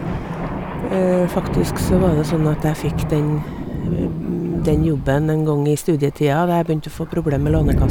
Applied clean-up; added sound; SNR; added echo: none; Thunder; 4 dB; none.